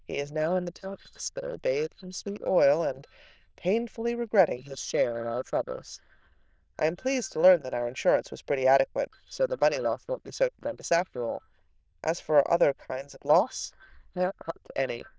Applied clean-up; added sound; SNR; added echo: neural diffusion model UNIVERSE++.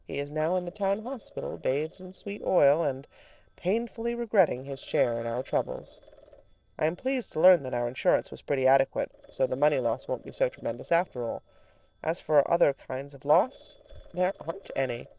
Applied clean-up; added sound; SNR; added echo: neural separator model SepFormer DNS4.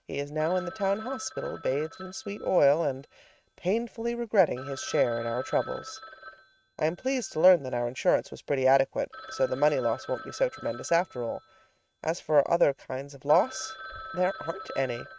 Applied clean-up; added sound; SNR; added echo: neural mask model RNNoise.